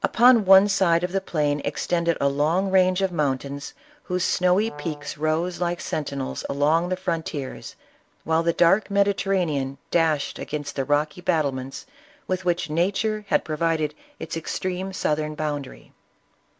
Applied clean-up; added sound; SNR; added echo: none; Brass instrument; 19 dB; none.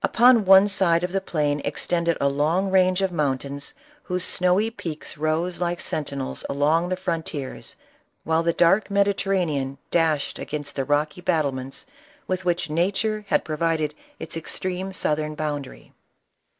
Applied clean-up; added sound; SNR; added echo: neural mask model Resemble Enhance denoiser.